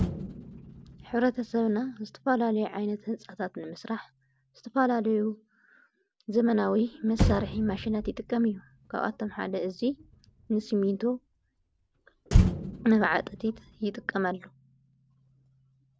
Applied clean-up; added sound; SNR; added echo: none; Motor vehicle (road); 5 dB; none.